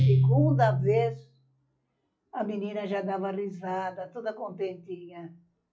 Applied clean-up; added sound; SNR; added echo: classical method log-MMSE.